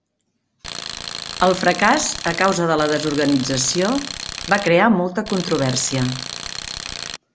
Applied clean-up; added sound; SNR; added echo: none; Tools; 10 dB; none.